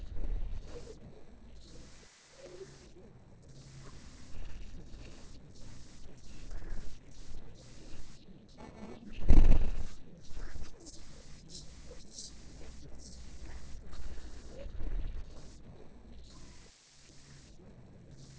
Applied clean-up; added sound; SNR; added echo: neural separator model SepFormer DNS4.